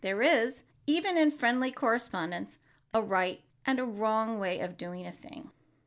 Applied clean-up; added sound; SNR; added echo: none; none; none; none.